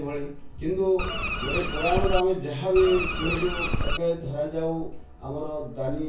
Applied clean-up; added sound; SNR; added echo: none; Bird; 0 dB; reverberation time 0.3 s.